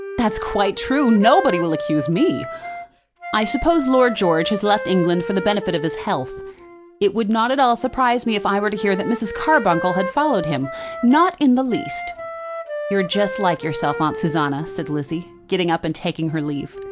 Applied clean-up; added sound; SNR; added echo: none; Wind instrument, woodwind instrument; 10 dB; none.